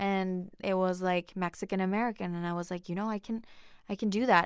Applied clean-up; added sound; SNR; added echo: none; none; none; none.